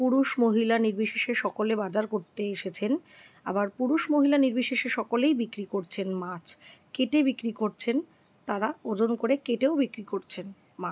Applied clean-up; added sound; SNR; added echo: none; none; none; none.